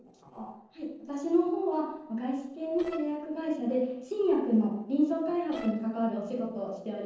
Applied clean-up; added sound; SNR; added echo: neural separator model SepFormer DNS4.